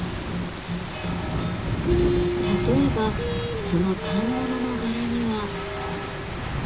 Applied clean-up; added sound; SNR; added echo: none; Rain; 2 dB; reverberation time 0.2 s.